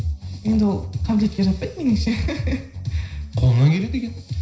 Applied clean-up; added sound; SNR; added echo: none; none; none; reverberation time 0.5 s.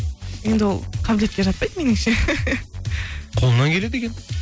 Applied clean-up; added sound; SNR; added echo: none; none; none; none.